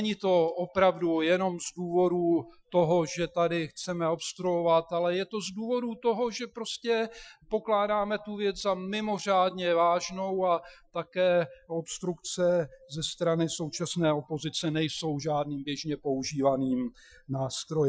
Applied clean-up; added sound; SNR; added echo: classical method Wiener filter.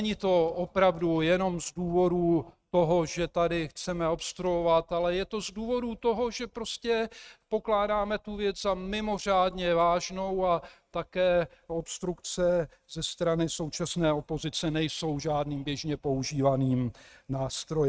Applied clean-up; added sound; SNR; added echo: neural mask model RNNoise.